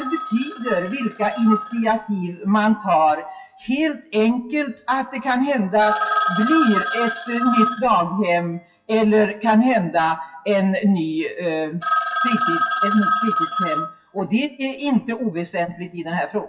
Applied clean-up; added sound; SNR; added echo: classical method WPE with log-MMSE.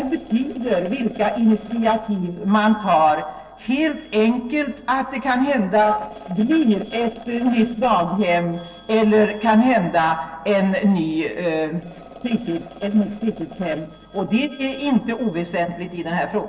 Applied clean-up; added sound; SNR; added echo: neural separator model SepFormer DNS4.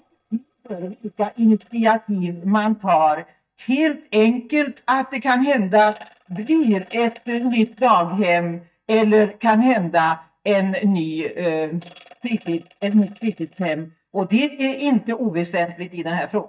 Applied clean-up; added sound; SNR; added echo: neural mask model DeepFilterNet 3.